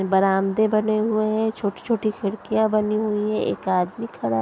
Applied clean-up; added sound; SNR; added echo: none; none; none; none.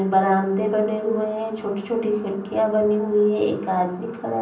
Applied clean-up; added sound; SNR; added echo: none; none; none; reverberation time 0.6 s.